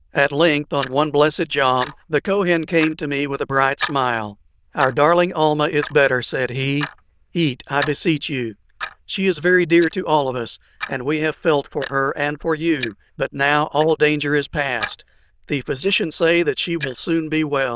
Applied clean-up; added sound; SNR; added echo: neural diffusion model UNIVERSE++.